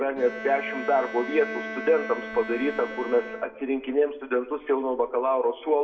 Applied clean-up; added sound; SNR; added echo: none; Bowed string instrument; 12 dB; reverberation time 1.3 s.